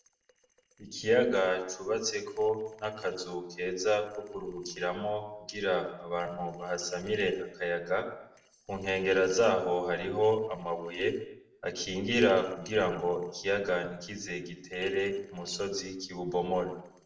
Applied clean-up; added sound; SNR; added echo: neural separator model SepFormer DNS4.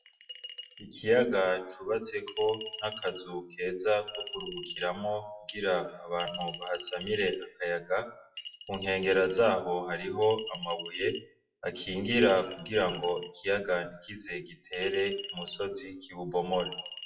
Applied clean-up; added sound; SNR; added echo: classical method WPE with log-MMSE.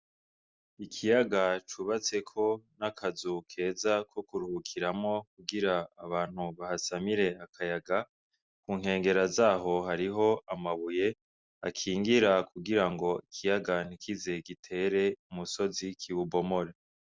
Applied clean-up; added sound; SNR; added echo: none; none; none; none.